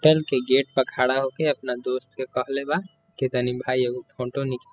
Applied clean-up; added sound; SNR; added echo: classical method spectral subtraction.